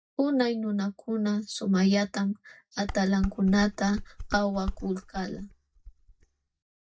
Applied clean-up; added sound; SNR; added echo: neural mask model DeepFilterNet 3.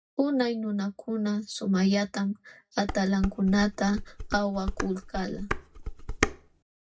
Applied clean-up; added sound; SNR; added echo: none; Dishes, pots, and pans; 6 dB; reverberation time 0.4 s.